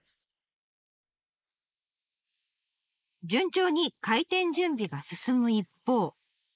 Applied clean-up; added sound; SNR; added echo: neural mask model Resemble Enhance denoiser.